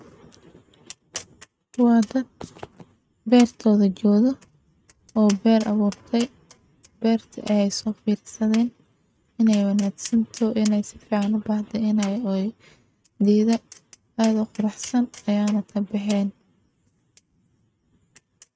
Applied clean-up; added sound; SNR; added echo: neural mask model RNNoise.